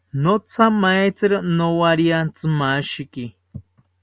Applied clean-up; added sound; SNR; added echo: none; none; none; none.